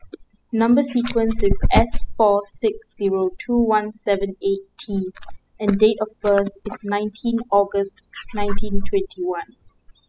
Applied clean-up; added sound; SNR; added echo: classical method spectral subtraction.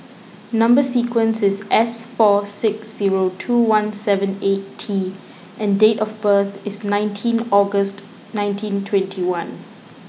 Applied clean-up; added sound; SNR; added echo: none; none; none; none.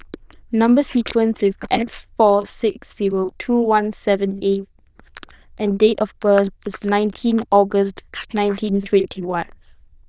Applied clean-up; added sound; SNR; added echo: neural diffusion model UNIVERSE++.